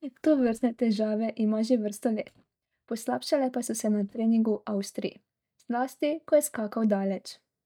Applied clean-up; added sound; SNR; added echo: neural mask model DeepFilterNet 3.